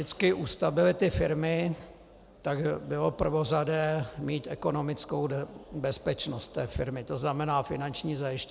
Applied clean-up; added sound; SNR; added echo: none; none; none; none.